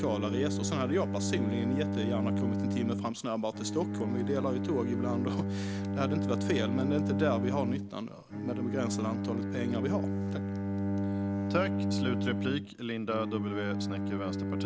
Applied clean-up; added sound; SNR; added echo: none; Bowed string instrument; -2 dB; none.